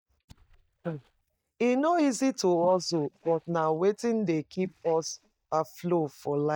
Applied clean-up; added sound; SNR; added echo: neural mask model DeepFilterNet 3.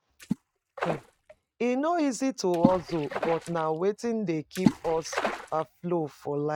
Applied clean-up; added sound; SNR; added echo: neural mask model RNNoise.